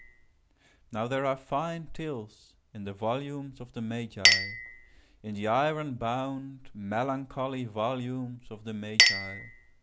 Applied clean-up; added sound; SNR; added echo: none; Chink, clink; -1 dB; none.